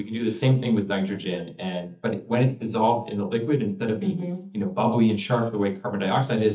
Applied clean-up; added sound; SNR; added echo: neural mask model DeepFilterNet 3.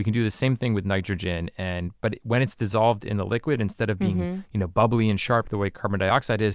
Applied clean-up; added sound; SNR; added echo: none; none; none; none.